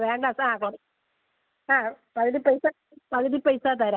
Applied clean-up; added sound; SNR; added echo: none; none; none; none.